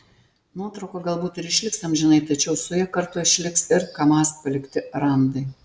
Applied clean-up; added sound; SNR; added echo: none; none; none; none.